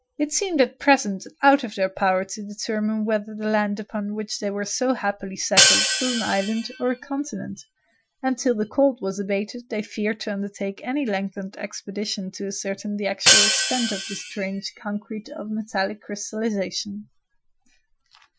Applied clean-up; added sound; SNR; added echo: classical method Wiener filter.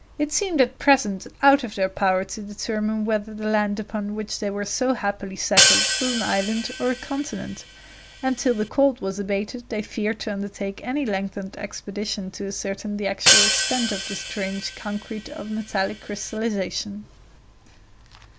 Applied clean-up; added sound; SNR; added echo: none; Hi-hat; -1 dB; none.